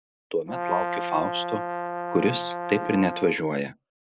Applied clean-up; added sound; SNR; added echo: none; Brass instrument; 4 dB; none.